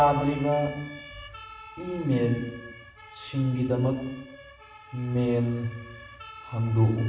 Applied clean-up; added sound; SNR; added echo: none; Siren; 18 dB; reverberation time 0.8 s.